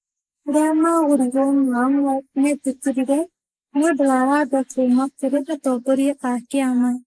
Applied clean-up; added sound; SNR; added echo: neural mask model Resemble Enhance denoiser.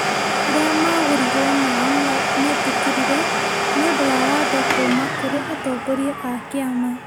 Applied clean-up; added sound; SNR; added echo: none; Domestic sounds, home sounds; -2 dB; none.